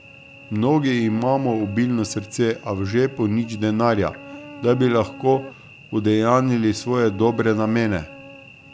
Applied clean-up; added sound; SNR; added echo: none; Cricket / Buzz; 19 dB; none.